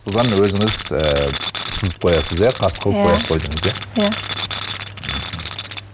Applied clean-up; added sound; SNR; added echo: none; Tools; 8 dB; none.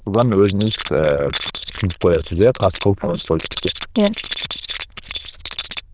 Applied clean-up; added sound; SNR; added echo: neural diffusion model UNIVERSE++.